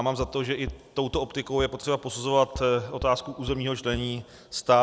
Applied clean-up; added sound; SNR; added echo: none; Bass drum; 14 dB; none.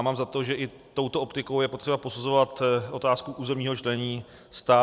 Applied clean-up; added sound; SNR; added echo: none; none; none; none.